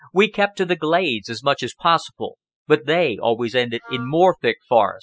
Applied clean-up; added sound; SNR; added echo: classical method spectral subtraction.